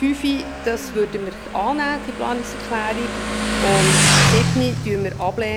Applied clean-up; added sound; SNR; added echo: none; Motorcycle; -2 dB; none.